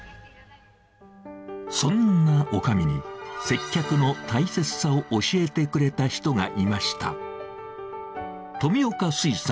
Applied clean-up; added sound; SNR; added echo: none; none; none; none.